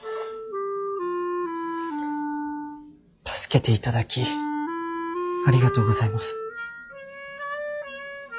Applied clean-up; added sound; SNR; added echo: classical method log-MMSE.